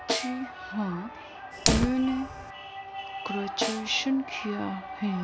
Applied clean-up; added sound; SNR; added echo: none; Snare drum + Fire; 3 dB; none.